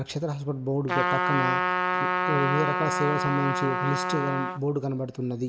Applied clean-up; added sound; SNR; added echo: none; Trumpet; -1 dB; none.